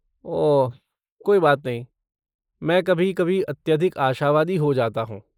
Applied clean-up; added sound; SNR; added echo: neural mask model Resemble Enhance denoiser.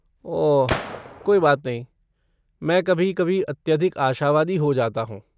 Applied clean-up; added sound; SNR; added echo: none; Gunshot, gunfire; 10 dB; none.